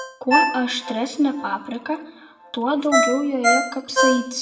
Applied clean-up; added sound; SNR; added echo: none; Ringtone; 0 dB; reverberation time 0.7 s.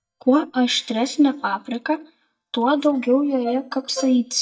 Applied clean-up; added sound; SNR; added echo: neural mask model DeepFilterNet 3.